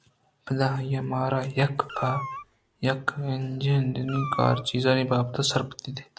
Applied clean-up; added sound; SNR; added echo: none; Meow; 12 dB; none.